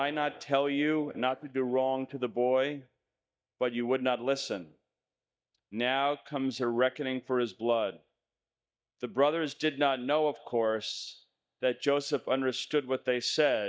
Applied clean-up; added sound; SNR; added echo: neural mask model DeepFilterNet 3.